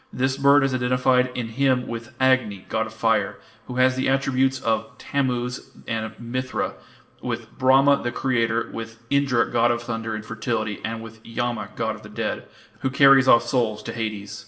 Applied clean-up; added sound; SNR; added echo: none; none; none; reverberation time 0.7 s.